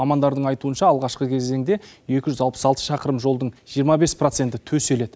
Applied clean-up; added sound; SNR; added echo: none; none; none; none.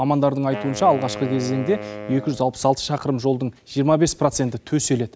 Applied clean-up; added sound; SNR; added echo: none; Wind instrument, woodwind instrument; 14 dB; none.